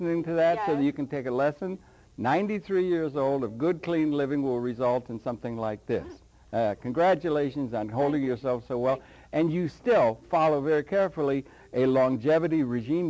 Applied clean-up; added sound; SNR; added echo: none; none; none; none.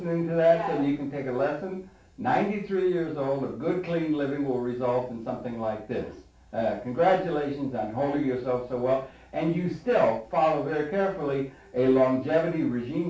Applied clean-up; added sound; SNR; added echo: none; none; none; reverberation time 0.3 s.